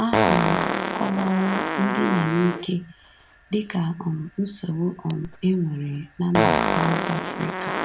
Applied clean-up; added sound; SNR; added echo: none; Fart; 1 dB; none.